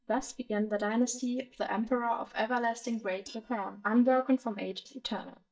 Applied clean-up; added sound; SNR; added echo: neural mask model DeepFilterNet 3.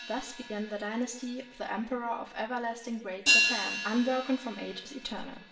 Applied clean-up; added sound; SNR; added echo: none; Hi-hat; 0 dB; reverberation time 0.7 s.